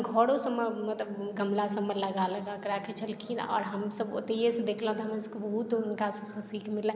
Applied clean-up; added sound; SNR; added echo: none; none; none; none.